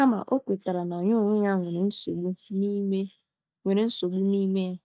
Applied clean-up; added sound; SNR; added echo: neural mask model DeepFilterNet 3.